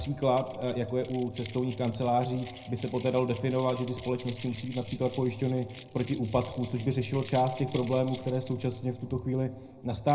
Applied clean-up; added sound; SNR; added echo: none; Keys jangling; 18 dB; reverberation time 0.3 s.